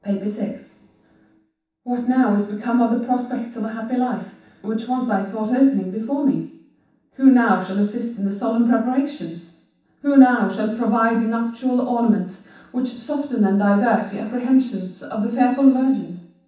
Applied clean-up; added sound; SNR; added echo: none; none; none; reverberation time 0.7 s.